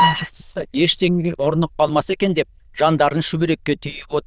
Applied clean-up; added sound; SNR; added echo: neural diffusion model UNIVERSE++.